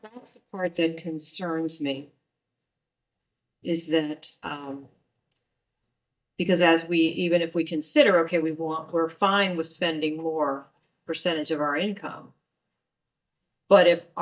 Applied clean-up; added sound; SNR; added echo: neural mask model DeepFilterNet 3.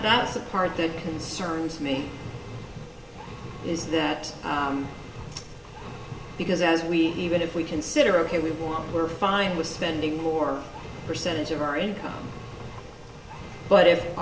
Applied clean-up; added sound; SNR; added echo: none; Engine; 13 dB; reverberation time 1.9 s.